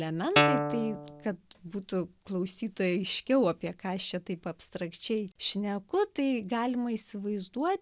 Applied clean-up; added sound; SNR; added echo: none; Guitar; -4 dB; none.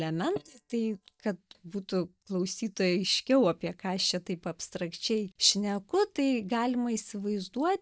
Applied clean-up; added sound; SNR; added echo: neural mask model DeepFilterNet 3.